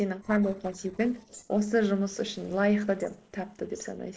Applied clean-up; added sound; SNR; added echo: neural separator model SepFormer DNS4.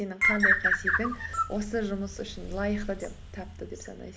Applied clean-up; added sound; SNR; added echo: none; Bird; -3 dB; none.